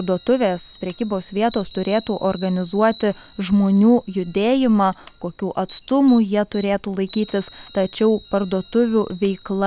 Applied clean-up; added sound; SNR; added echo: none; Alarm + Chime; 20 dB; none.